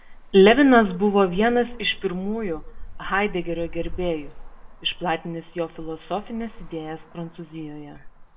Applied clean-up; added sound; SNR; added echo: none; Traffic noise, roadway noise; 13 dB; reverberation time 0.3 s.